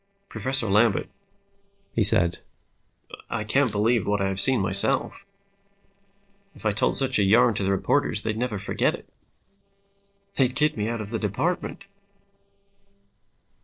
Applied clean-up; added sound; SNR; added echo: neural separator model SepFormer DNS4.